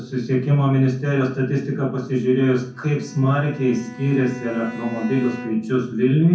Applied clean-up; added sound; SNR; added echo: none; Bowed string instrument; 19 dB; reverberation time 0.6 s.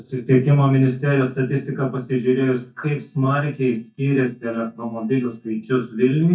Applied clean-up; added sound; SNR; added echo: neural mask model DeepFilterNet 3.